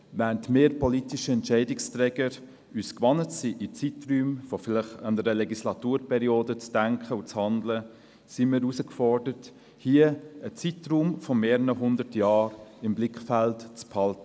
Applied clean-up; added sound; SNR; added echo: none; none; none; none.